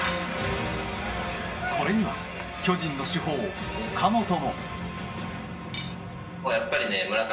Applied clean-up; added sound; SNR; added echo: none; Cutlery, silverware / Dishes, pots, and pans; 12 dB; reverberation time 0.5 s.